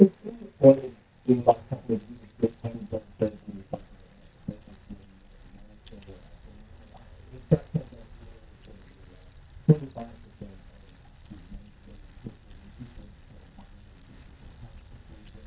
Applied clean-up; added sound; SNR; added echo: neural mask model DeepFilterNet 3.